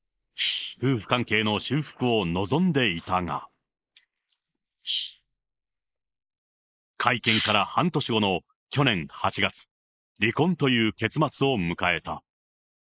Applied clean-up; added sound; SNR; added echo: neural mask model Resemble Enhance denoiser.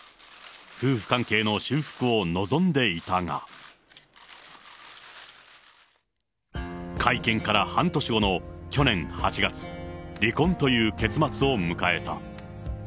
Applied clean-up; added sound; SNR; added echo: none; none; none; none.